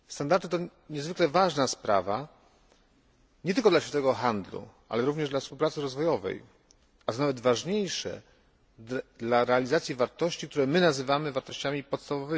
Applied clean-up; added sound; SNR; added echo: none; none; none; none.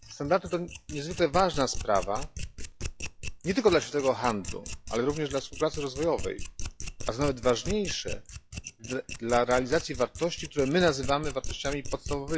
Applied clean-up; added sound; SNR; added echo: classical method log-MMSE.